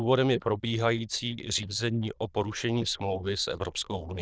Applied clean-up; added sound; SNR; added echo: neural diffusion model UNIVERSE++.